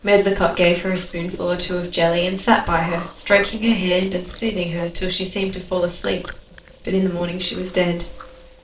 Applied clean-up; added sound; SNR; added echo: neural separator model SepFormer DNS4.